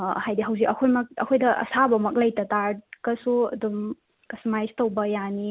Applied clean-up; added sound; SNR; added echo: none; none; none; none.